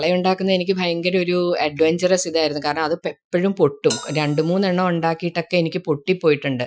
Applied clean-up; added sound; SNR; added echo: classical method Wiener filter.